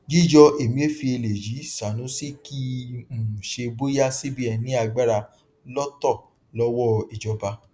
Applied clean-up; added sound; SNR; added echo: none; none; none; none.